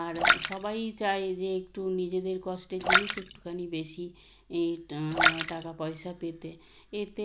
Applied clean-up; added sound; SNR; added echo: none; Splash, splatter; -2 dB; none.